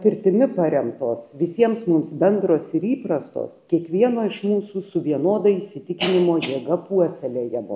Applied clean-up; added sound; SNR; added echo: none; none; none; none.